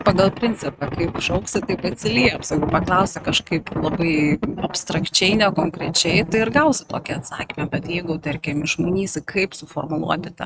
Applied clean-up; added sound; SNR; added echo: neural mask model RNNoise.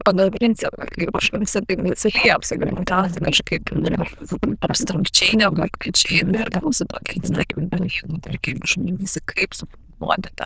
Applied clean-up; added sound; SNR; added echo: neural diffusion model UNIVERSE++.